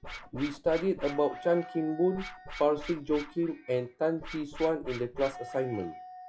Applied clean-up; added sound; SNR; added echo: classical method log-MMSE.